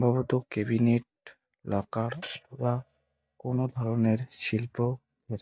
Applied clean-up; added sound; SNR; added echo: neural mask model DeepFilterNet 3.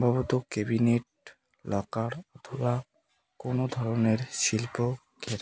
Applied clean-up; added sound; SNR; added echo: none; none; none; none.